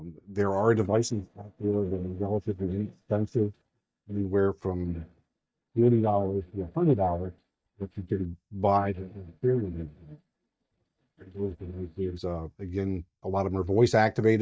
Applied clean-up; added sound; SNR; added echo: neural mask model DeepFilterNet 3.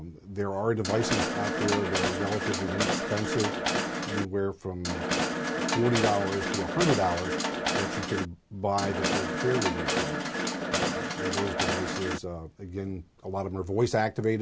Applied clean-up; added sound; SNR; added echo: none; Mechanisms; -1 dB; none.